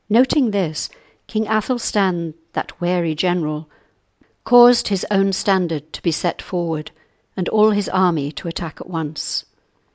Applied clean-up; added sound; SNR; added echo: none; none; none; none.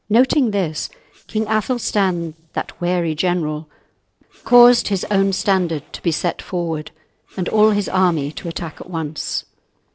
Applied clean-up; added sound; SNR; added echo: neural separator model SepFormer DNS4.